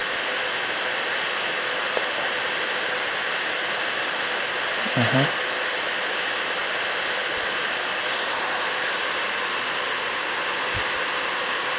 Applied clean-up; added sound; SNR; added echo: none; none; none; none.